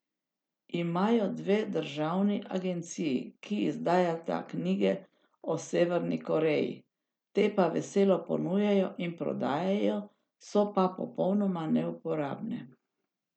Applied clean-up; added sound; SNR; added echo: none; none; none; none.